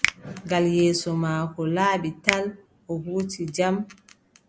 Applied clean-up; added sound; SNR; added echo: none; Finger snapping; 9 dB; none.